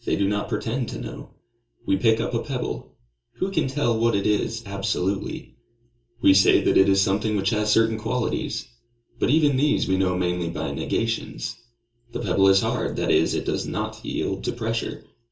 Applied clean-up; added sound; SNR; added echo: none; none; none; reverberation time 0.3 s.